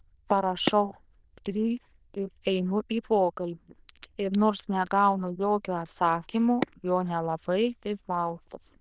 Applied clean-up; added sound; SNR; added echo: neural diffusion model UNIVERSE++.